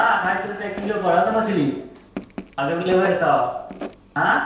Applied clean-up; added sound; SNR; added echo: none; Writing; 15 dB; reverberation time 0.5 s.